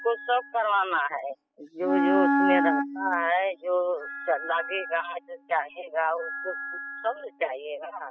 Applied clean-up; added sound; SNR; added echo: classical method spectral subtraction.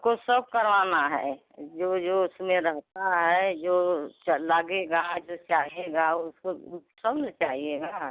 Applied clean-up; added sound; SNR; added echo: none; none; none; none.